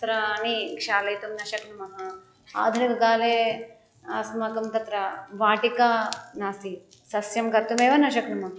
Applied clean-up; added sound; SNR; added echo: classical method log-MMSE.